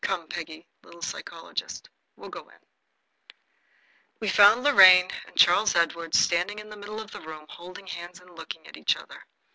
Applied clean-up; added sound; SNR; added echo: none; none; none; none.